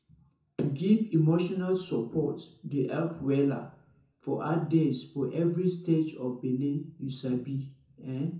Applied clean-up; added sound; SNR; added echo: none; none; none; reverberation time 0.6 s.